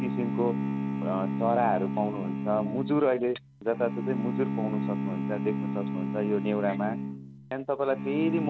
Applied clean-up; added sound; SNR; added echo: none; Bowed string instrument; 2 dB; none.